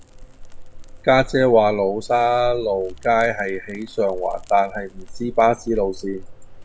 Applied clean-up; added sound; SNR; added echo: none; Crackle; 13 dB; none.